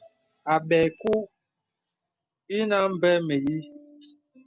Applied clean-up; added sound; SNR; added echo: none; none; none; none.